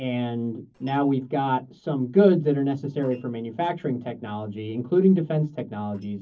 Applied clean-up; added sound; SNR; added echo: neural separator model SepFormer DNS4.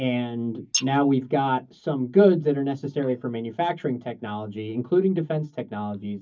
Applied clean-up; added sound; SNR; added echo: neural mask model DeepFilterNet 3.